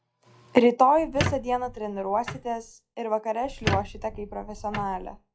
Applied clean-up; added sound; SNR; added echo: classical method log-MMSE.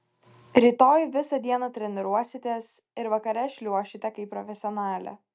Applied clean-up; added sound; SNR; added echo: none; none; none; none.